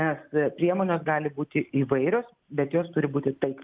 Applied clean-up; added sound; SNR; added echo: none; none; none; none.